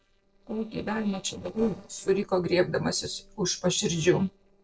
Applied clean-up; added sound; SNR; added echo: neural separator model SepFormer DNS4.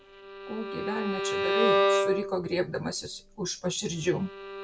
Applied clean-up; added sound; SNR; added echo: none; Bowed string instrument; -2 dB; none.